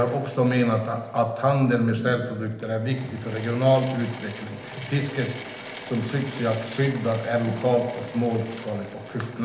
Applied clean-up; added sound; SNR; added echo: none; Drill / Mechanisms; 16 dB; reverberation time 0.8 s.